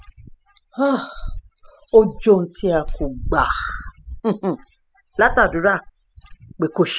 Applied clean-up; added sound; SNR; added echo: classical method spectral subtraction.